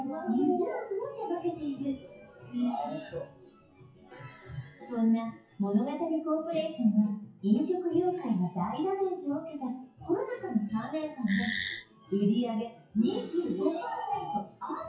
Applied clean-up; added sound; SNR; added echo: classical method WPE with log-MMSE.